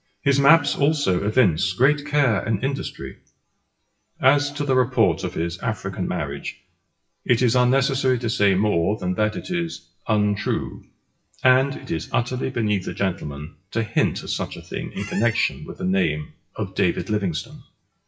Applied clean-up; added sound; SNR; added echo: classical method WPE with log-MMSE.